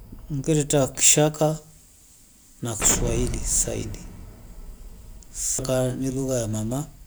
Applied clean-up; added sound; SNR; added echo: none; Explosion; 10 dB; none.